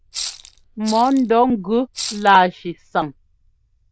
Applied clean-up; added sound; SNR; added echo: neural diffusion model UNIVERSE++.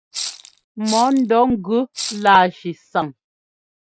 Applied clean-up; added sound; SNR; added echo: neural mask model Resemble Enhance denoiser.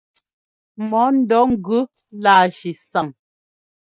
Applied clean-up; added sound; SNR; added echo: neural mask model DeepFilterNet 3.